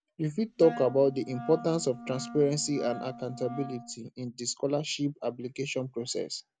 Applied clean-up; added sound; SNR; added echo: none; Wind instrument, woodwind instrument; 12 dB; none.